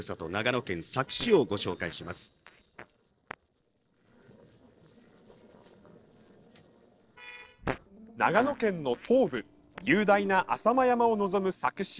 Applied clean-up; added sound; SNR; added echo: neural separator model SepFormer DNS4.